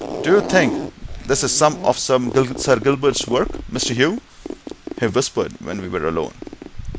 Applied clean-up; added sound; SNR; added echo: none; Zipper (clothing); 11 dB; none.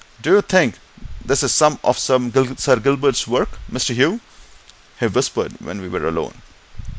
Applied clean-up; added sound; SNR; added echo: none; none; none; none.